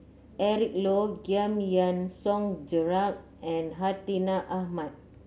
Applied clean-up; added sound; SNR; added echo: none; none; none; none.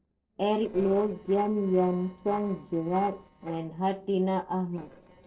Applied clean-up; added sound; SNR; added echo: neural separator model SepFormer DNS4.